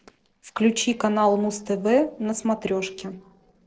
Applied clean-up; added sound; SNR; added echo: neural separator model SepFormer DNS4.